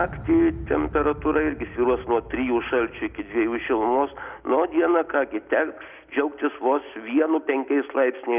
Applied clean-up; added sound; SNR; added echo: none; Explosion; 18 dB; none.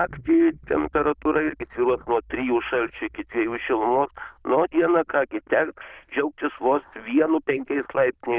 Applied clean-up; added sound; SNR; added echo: neural diffusion model UNIVERSE++.